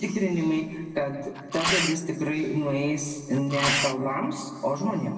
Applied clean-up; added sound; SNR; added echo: none; Sneeze; 5 dB; reverberation time 1.6 s.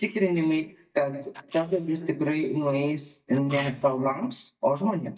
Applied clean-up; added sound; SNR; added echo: neural mask model DeepFilterNet 3.